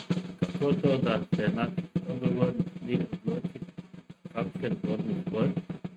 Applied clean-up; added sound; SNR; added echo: neural mask model RNNoise.